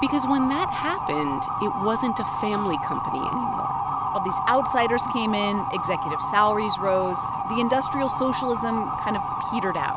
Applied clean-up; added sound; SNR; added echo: none; Motor vehicle (road) / Siren; 1 dB; none.